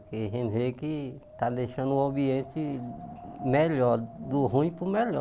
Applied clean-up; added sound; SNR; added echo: none; Wind; 18 dB; none.